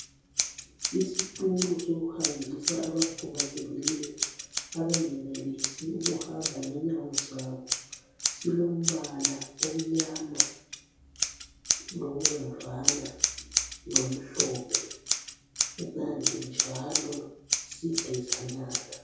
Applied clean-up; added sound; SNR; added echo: none; Scissors; -1 dB; reverberation time 0.6 s.